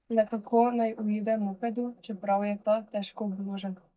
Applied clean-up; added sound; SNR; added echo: neural mask model DeepFilterNet 3.